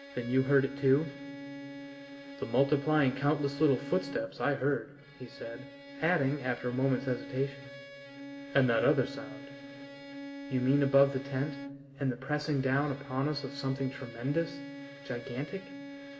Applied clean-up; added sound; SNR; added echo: none; Bowed string instrument; 13 dB; reverberation time 2.6 s.